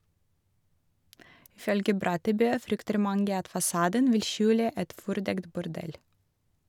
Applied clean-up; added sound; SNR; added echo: none; none; none; none.